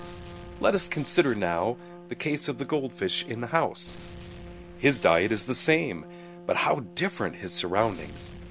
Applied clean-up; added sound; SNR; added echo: none; Trumpet + Gunshot, gunfire; 16 dB; none.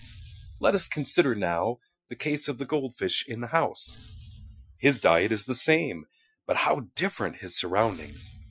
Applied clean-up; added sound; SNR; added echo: classical method Wiener filter.